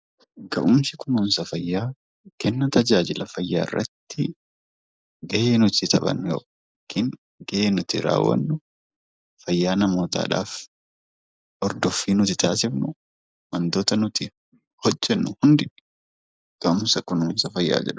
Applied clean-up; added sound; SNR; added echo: neural mask model Resemble Enhance denoiser.